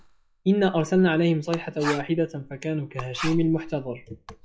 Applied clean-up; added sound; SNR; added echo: classical method log-MMSE.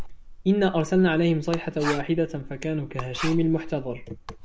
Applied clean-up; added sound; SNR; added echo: none; Writing; 10 dB; none.